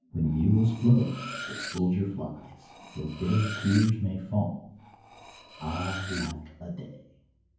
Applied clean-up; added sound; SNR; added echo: none; Cutlery, silverware; 13 dB; reverberation time 0.9 s.